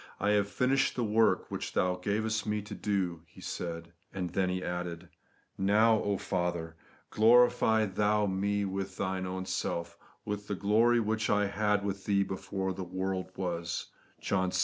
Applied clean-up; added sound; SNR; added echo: none; none; none; none.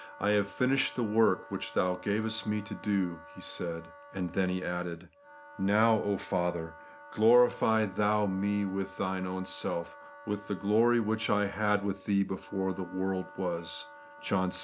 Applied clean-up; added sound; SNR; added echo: none; Wind instrument, woodwind instrument; 19 dB; none.